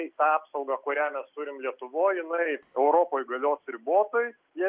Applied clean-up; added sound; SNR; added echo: none; none; none; none.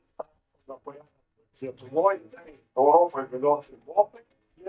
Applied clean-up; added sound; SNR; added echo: neural mask model DeepFilterNet 3.